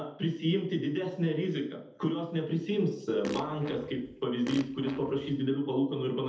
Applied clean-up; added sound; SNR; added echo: none; Fart; 11 dB; reverberation time 0.7 s.